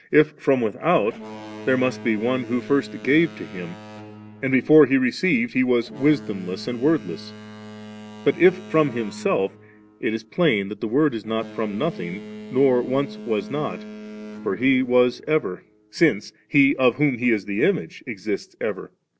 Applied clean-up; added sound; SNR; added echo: none; Boat, Water vehicle; 17 dB; none.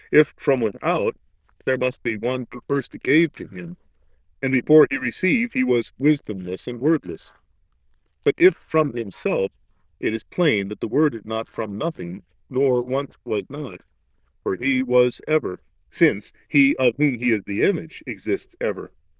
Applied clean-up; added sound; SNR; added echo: neural diffusion model UNIVERSE++.